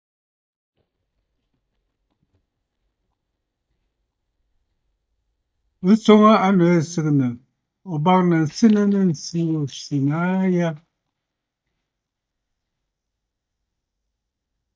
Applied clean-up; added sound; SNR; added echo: neural mask model DeepFilterNet 3.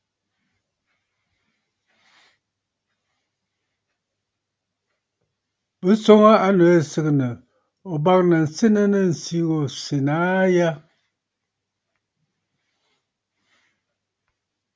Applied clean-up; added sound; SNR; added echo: none; none; none; none.